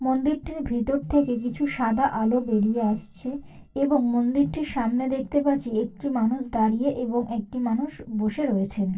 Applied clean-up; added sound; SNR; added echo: neural separator model SepFormer DNS4.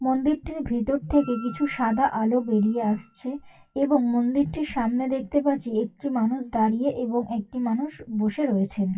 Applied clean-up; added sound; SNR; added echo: classical method WPE with log-MMSE.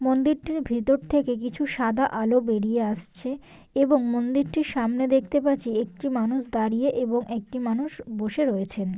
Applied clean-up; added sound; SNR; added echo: none; none; none; none.